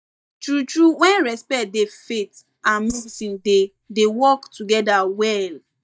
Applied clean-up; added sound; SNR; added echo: neural mask model DeepFilterNet 3.